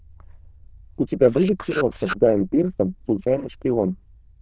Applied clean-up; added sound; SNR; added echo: neural diffusion model UNIVERSE++.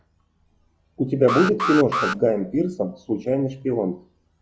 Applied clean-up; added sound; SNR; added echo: classical method log-MMSE.